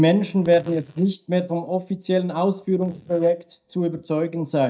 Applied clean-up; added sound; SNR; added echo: neural mask model DeepFilterNet 3.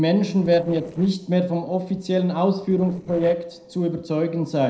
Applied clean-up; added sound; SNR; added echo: neural separator model SepFormer DNS4.